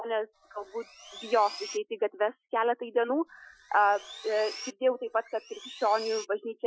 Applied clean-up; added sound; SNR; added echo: classical method Wiener filter.